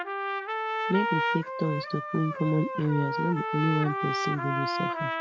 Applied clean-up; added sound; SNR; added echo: none; Trumpet; 1 dB; none.